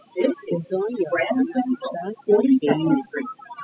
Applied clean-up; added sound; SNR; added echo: classical method spectral subtraction.